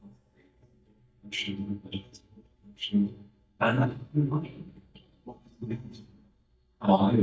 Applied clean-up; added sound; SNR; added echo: neural mask model DeepFilterNet 3.